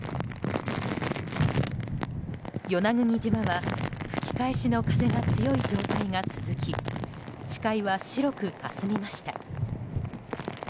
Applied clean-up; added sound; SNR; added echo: none; none; none; none.